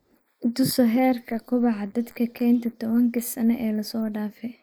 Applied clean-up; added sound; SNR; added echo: neural mask model Resemble Enhance denoiser.